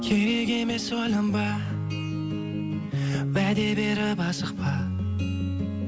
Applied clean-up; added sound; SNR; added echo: none; none; none; none.